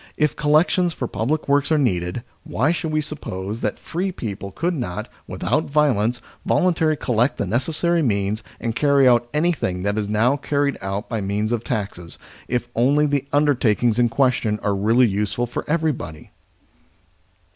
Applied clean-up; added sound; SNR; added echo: none; none; none; none.